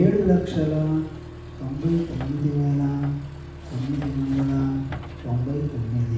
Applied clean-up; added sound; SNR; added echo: none; Accelerating, revving, vroom; 13 dB; reverberation time 0.9 s.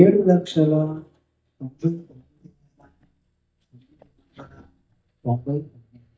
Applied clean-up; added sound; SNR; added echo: neural mask model DeepFilterNet 3.